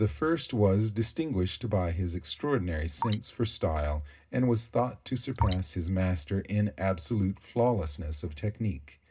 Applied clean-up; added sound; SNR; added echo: none; Drip; 13 dB; reverberation time 0.2 s.